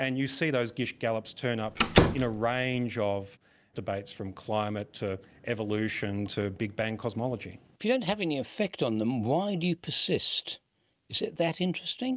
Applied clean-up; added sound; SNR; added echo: none; Slam; -4 dB; none.